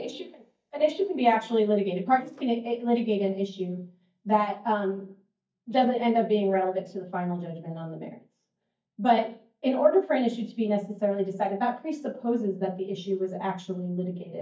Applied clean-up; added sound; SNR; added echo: neural mask model DeepFilterNet 3.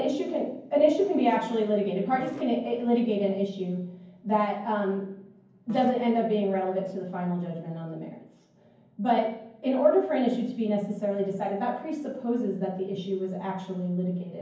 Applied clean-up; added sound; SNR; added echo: none; Fart; 17 dB; reverberation time 0.9 s.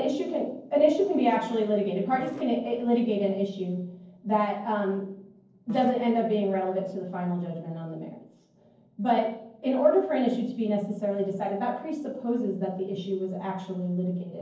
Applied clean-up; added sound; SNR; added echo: neural separator model SepFormer DNS4.